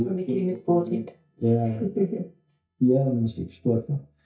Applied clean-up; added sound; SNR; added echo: neural mask model DeepFilterNet 3.